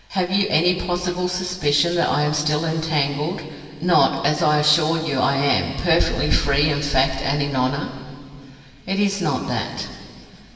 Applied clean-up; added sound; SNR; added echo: none; none; none; reverberation time 2.9 s.